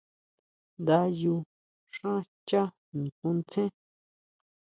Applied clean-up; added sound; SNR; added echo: none; none; none; none.